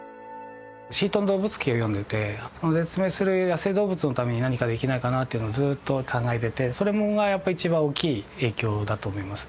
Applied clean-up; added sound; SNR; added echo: none; none; none; none.